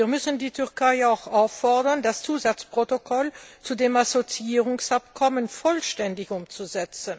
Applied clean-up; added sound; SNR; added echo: none; none; none; none.